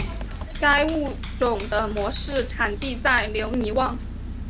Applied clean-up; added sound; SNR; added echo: none; Dog + Engine; 6 dB; none.